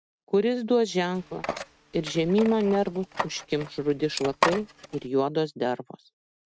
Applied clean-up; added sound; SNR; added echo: neural mask model RNNoise.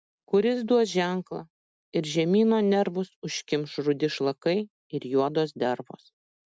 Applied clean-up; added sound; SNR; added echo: none; none; none; none.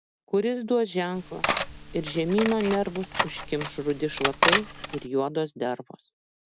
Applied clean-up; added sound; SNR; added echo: none; Cutlery, silverware; 0 dB; none.